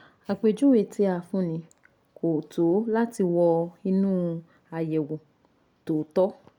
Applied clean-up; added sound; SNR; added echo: none; none; none; none.